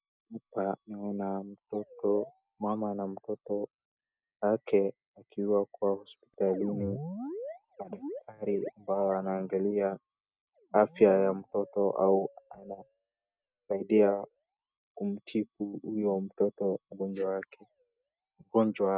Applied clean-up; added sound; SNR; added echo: neural mask model DeepFilterNet 3.